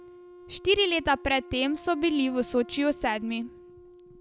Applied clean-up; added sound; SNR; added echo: none; Wind instrument, woodwind instrument; 19 dB; none.